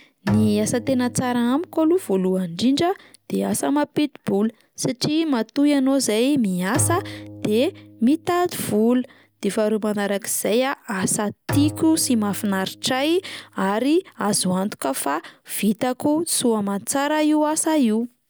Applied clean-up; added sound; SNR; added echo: none; Bowed string instrument; 13 dB; none.